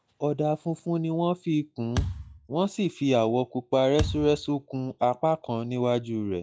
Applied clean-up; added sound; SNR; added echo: classical method log-MMSE.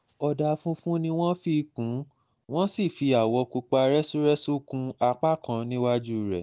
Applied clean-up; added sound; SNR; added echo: none; none; none; none.